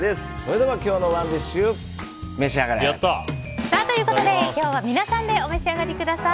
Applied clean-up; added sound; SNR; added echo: none; none; none; none.